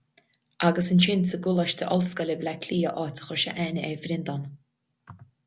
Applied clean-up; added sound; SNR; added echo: none; none; none; none.